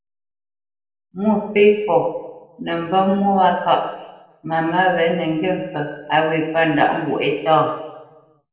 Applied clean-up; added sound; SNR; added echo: none; none; none; reverberation time 1.0 s.